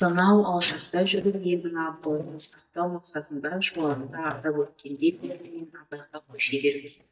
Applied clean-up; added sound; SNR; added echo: neural mask model DeepFilterNet 3.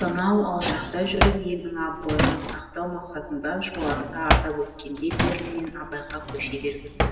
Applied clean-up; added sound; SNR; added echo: none; Drawer open or close; 1 dB; reverberation time 1.3 s.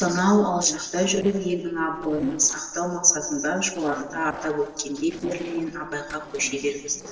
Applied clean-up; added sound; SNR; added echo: neural separator model SepFormer DNS4.